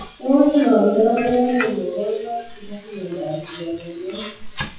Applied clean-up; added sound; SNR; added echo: classical method WPE with log-MMSE.